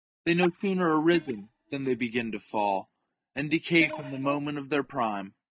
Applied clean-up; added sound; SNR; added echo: neural mask model DeepFilterNet 3.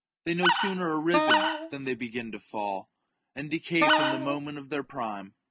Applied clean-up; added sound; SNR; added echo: none; Wind instrument, woodwind instrument + Animal; -4 dB; none.